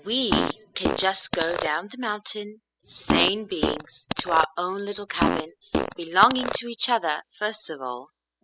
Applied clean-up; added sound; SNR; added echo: classical method spectral subtraction.